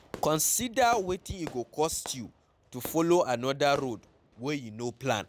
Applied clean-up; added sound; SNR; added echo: none; Fireworks; 19 dB; none.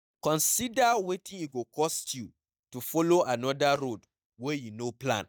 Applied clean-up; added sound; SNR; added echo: neural mask model DeepFilterNet 3.